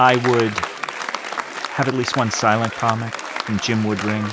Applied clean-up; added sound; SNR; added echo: none; Applause; 7 dB; none.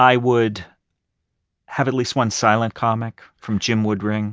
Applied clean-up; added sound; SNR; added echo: none; none; none; none.